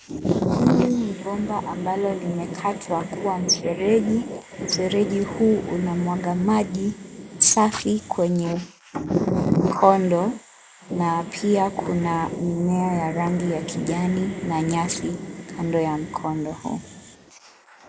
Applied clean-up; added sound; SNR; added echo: neural mask model Resemble Enhance denoiser.